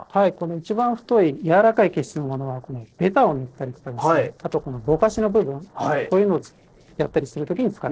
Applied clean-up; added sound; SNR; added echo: neural separator model SepFormer DNS4.